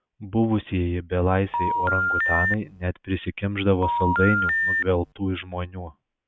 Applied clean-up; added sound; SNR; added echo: none; Telephone; -1 dB; none.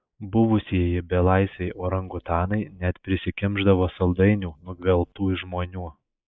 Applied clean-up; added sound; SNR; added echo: neural mask model Resemble Enhance denoiser.